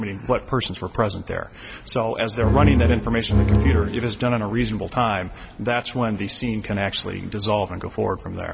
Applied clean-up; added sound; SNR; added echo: none; Bowed string instrument; -5 dB; none.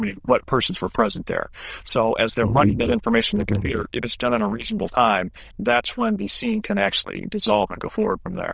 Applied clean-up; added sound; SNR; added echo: neural diffusion model UNIVERSE++.